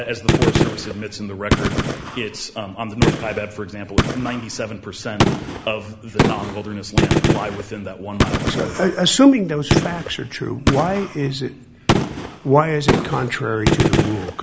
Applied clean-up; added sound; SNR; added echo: none; Gunshot, gunfire; -1 dB; none.